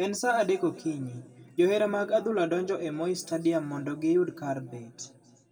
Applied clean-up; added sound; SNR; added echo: none; none; none; reverberation time 1.6 s.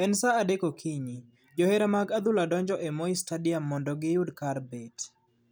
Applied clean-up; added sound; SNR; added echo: none; none; none; none.